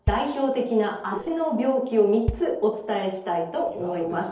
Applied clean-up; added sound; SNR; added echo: neural separator model SepFormer DNS4.